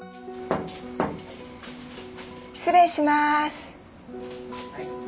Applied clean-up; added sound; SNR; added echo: none; none; none; none.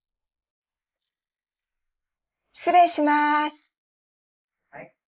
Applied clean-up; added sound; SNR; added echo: neural mask model Resemble Enhance denoiser.